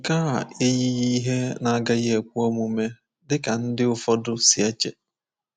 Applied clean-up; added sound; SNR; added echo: none; none; none; none.